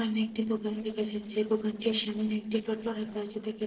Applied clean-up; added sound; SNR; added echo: neural separator model SepFormer DNS4.